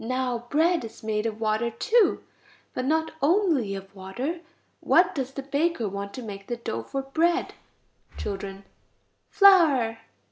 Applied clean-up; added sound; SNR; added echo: none; Breathing; 17 dB; none.